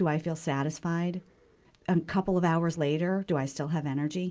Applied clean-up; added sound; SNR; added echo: none; none; none; none.